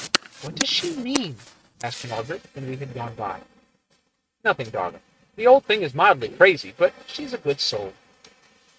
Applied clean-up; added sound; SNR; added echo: neural mask model RNNoise.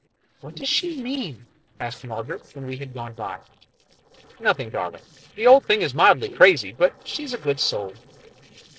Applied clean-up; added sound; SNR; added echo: neural separator model SepFormer DNS4.